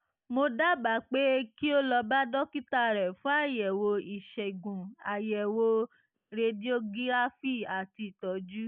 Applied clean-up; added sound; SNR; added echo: none; none; none; none.